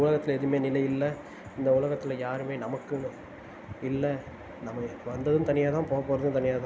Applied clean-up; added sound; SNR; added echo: none; none; none; none.